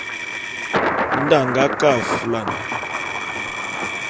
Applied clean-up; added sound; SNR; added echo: none; Motor vehicle (road) + Thunder; 1 dB; none.